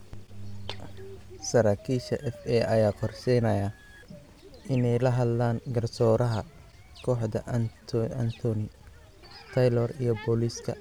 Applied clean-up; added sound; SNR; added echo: none; none; none; none.